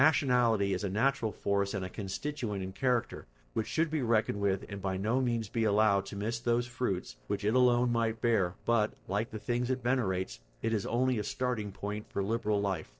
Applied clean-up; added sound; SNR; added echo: neural separator model SepFormer DNS4.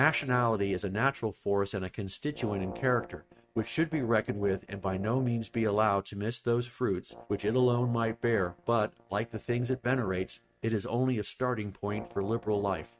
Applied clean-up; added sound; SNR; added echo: neural mask model RNNoise.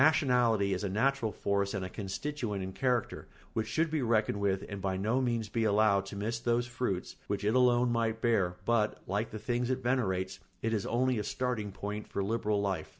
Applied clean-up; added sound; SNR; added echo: none; none; none; none.